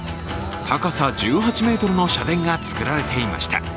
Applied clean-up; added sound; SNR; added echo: none; Keyboard (musical); 18 dB; none.